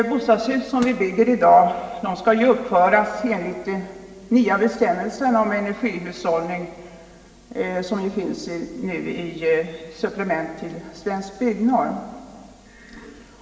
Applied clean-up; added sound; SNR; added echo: none; Crushing; 18 dB; reverberation time 1.7 s.